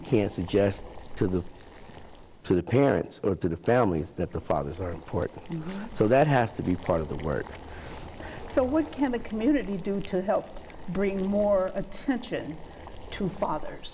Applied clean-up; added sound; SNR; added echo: none; Boiling; 13 dB; none.